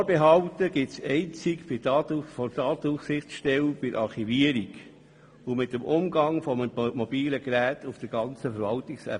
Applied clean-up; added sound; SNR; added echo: none; none; none; none.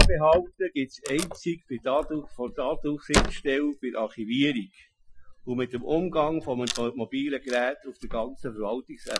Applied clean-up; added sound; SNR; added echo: classical method Wiener filter.